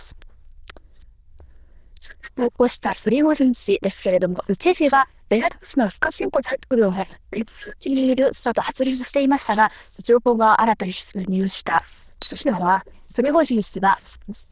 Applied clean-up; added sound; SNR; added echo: neural diffusion model UNIVERSE++.